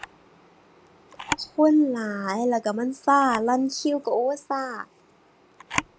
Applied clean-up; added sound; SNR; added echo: none; Camera; 13 dB; none.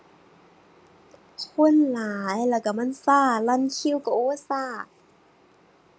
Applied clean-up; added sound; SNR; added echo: none; none; none; none.